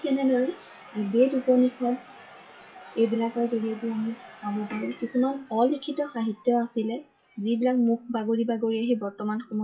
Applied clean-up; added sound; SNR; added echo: classical method WPE with log-MMSE.